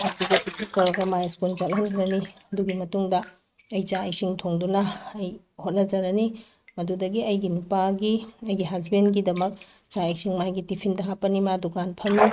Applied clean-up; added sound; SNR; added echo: neural mask model RNNoise.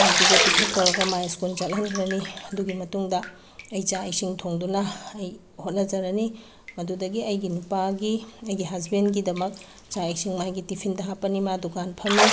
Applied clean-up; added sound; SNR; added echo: none; Bathtub (filling or washing); 1 dB; none.